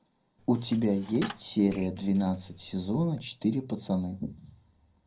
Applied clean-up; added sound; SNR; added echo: none; Coin (dropping); 19 dB; reverberation time 0.2 s.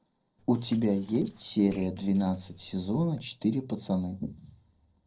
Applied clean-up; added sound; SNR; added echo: neural separator model SepFormer DNS4.